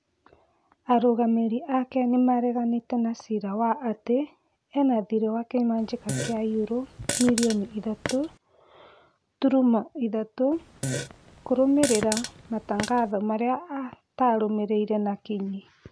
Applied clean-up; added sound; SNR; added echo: none; Fart; 8 dB; none.